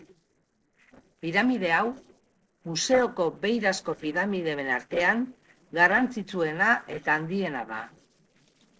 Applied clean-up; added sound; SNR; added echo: neural separator model SepFormer DNS4.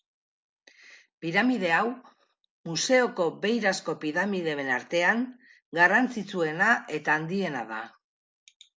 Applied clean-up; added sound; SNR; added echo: none; none; none; none.